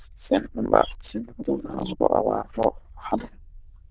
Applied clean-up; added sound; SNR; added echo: neural diffusion model UNIVERSE++.